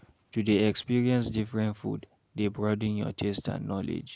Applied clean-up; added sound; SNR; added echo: none; none; none; none.